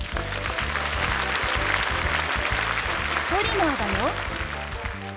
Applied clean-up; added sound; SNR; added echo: none; Applause; -3 dB; none.